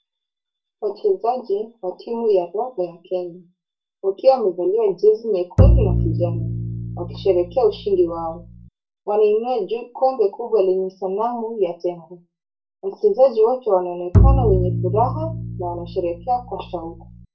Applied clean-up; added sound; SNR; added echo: none; Bowed string instrument; -1 dB; reverberation time 0.2 s.